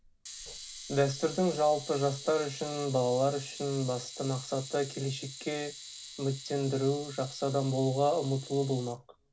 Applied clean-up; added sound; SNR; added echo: none; Camera; 14 dB; reverberation time 0.4 s.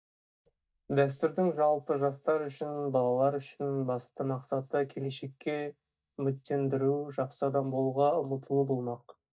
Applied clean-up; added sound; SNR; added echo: neural mask model DeepFilterNet 3.